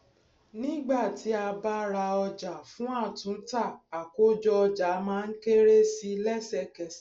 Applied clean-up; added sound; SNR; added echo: none; none; none; none.